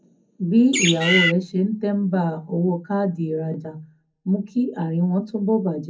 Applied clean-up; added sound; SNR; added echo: none; Bird; -2 dB; reverberation time 0.4 s.